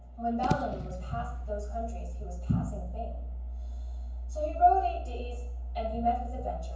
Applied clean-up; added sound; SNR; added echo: none; Fireworks / Boom; 11 dB; reverberation time 0.9 s.